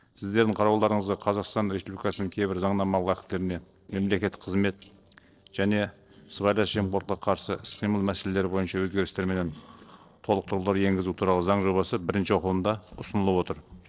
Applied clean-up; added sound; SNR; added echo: neural separator model SepFormer DNS4.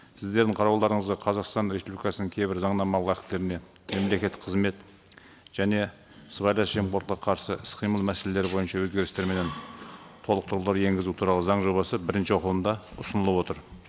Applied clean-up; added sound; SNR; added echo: none; none; none; none.